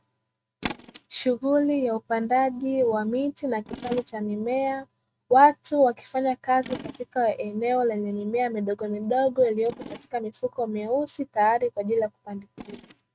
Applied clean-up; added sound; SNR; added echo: neural mask model RNNoise.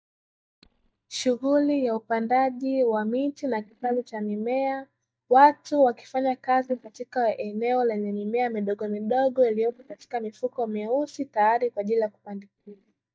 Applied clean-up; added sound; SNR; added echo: neural mask model DeepFilterNet 3.